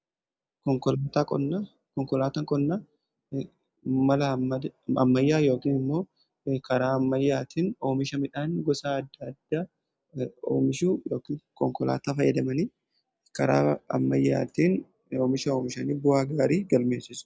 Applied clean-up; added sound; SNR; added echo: none; none; none; none.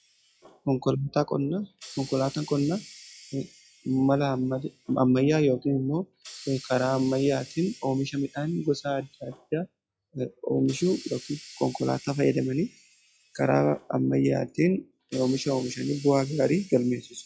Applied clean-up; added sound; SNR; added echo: classical method log-MMSE.